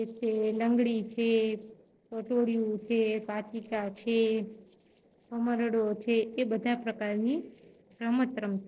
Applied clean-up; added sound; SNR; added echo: neural separator model SepFormer DNS4.